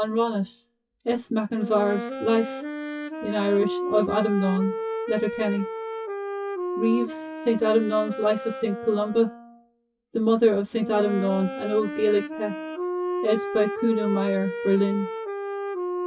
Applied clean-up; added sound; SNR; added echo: classical method WPE with log-MMSE.